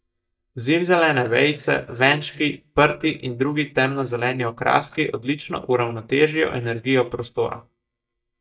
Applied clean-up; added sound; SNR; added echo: neural mask model DeepFilterNet 3.